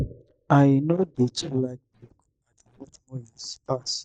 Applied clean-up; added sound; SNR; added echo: neural mask model DeepFilterNet 3.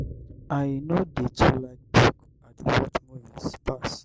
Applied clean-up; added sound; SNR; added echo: none; Boom; 19 dB; none.